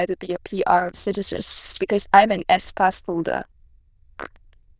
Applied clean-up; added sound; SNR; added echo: neural diffusion model UNIVERSE++.